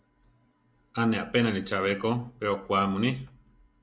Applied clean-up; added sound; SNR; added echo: none; none; none; none.